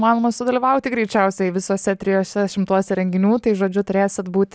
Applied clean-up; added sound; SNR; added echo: none; none; none; none.